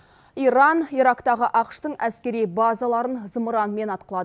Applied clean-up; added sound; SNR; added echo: none; none; none; none.